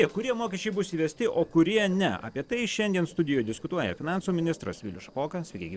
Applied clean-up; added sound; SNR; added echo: neural separator model SepFormer DNS4.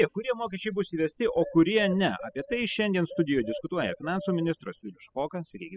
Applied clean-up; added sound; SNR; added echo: classical method spectral subtraction.